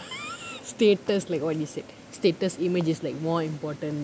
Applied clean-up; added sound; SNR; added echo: none; none; none; none.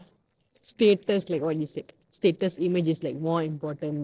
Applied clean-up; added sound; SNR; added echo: neural separator model SepFormer DNS4.